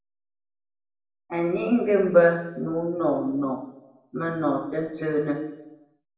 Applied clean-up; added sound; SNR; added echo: none; none; none; reverberation time 0.8 s.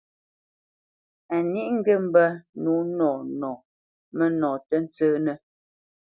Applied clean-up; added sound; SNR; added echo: none; none; none; none.